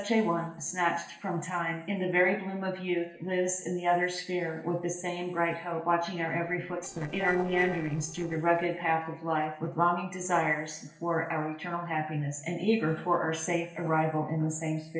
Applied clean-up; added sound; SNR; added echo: neural separator model SepFormer DNS4.